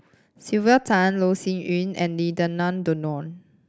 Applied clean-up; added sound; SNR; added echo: none; none; none; none.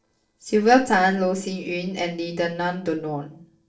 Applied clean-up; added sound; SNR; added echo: neural separator model SepFormer DNS4.